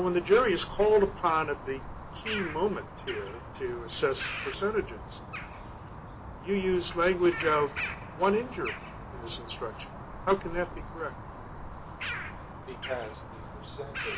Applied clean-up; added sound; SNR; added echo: none; Bird vocalization, bird call, bird song; 9 dB; none.